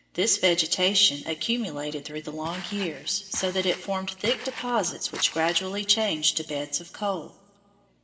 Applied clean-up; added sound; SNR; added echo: none; Walk, footsteps; 14 dB; reverberation time 2.6 s.